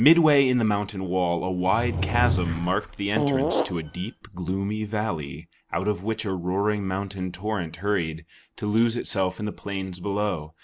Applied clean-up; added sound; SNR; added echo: none; Fart / Drawer open or close; 2 dB; none.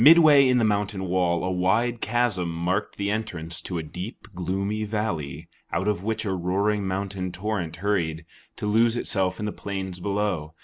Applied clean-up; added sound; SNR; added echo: none; none; none; none.